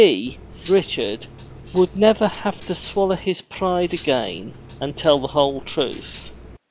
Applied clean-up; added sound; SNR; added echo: none; Cutlery, silverware; 16 dB; none.